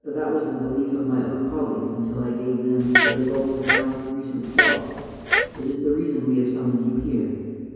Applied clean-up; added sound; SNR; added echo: none; Fart; -2 dB; reverberation time 2.2 s.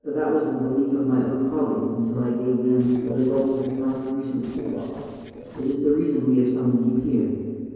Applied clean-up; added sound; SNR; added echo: neural separator model SepFormer DNS4.